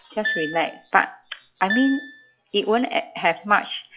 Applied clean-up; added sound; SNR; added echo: classical method log-MMSE.